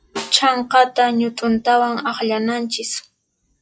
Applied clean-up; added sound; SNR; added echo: classical method log-MMSE.